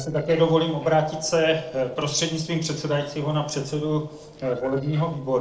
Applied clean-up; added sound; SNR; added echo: neural separator model SepFormer DNS4.